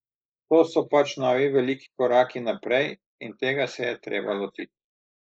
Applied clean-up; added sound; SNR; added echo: neural mask model Resemble Enhance denoiser.